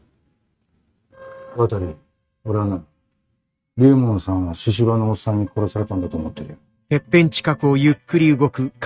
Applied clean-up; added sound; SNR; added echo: neural mask model RNNoise.